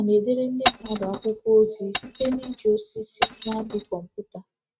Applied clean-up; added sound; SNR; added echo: neural mask model RNNoise.